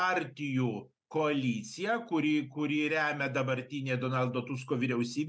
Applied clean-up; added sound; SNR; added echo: none; none; none; none.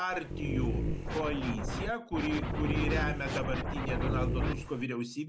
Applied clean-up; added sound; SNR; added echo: none; Scratching (performance technique) + Dog; -2 dB; none.